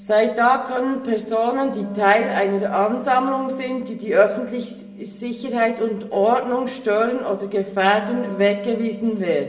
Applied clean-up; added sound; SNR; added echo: none; Wind instrument, woodwind instrument; 15 dB; reverberation time 0.6 s.